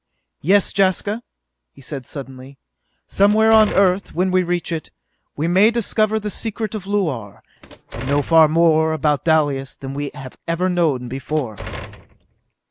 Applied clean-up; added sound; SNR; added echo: none; Door; 13 dB; none.